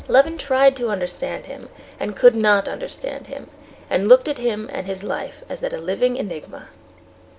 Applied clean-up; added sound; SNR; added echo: none; none; none; none.